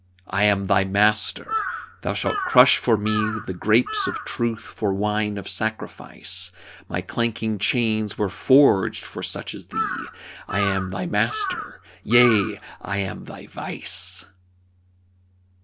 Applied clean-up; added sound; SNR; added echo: none; Bird vocalization, bird call, bird song / Crow; 7 dB; none.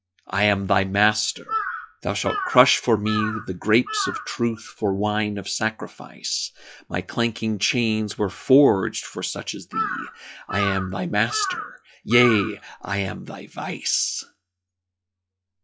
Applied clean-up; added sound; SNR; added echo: classical method log-MMSE.